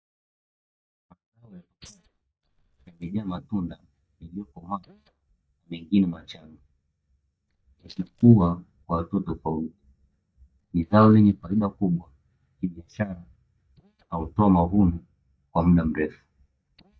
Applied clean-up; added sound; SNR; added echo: neural mask model DeepFilterNet 3.